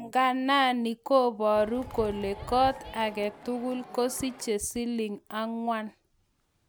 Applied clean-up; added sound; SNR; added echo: none; Crowd; 15 dB; none.